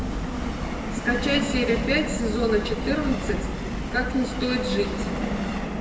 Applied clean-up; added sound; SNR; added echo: none; Subway, metro, underground; 1 dB; reverberation time 1.2 s.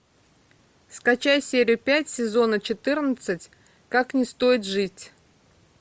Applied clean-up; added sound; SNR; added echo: none; none; none; none.